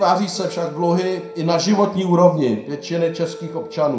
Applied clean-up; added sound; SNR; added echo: none; Wind instrument, woodwind instrument; 18 dB; reverberation time 0.5 s.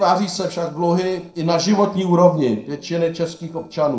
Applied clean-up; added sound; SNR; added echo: neural separator model SepFormer DNS4.